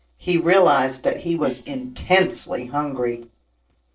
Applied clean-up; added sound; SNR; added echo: neural separator model SepFormer DNS4.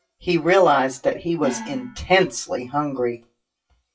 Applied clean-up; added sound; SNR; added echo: classical method WPE with log-MMSE.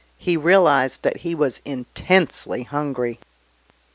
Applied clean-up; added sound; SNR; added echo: none; none; none; none.